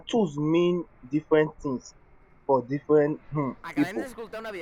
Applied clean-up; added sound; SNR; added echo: none; Fixed-wing aircraft, airplane; 16 dB; none.